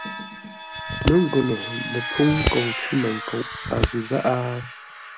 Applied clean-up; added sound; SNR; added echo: none; Vehicle + Scissors; 4 dB; none.